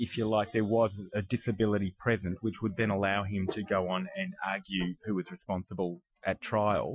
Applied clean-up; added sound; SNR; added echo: classical method Wiener filter.